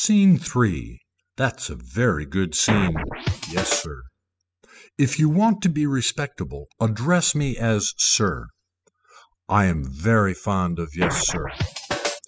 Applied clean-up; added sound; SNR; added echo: classical method spectral subtraction.